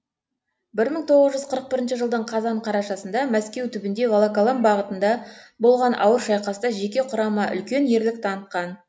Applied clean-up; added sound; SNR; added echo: none; none; none; none.